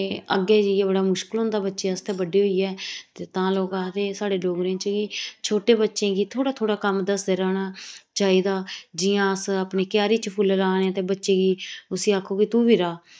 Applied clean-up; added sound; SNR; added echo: neural mask model DeepFilterNet 3.